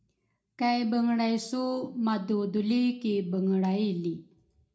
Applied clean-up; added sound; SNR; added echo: none; none; none; reverberation time 0.3 s.